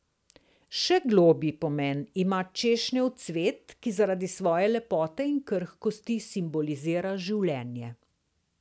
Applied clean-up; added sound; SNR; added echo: none; none; none; none.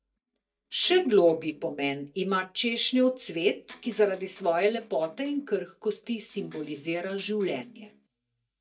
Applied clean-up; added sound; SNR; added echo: neural mask model DeepFilterNet 3.